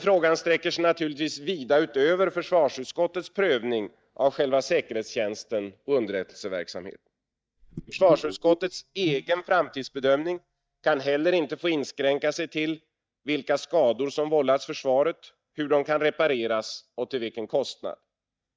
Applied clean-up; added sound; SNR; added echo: neural mask model DeepFilterNet 3.